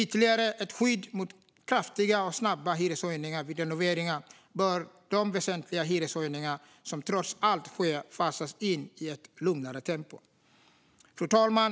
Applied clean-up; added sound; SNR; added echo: none; none; none; none.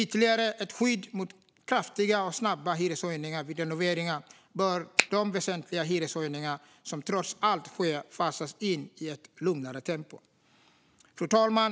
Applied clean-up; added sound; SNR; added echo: none; Finger snapping; -2 dB; none.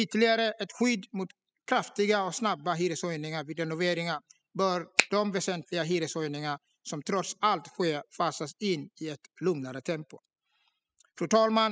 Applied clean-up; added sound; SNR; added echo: classical method spectral subtraction.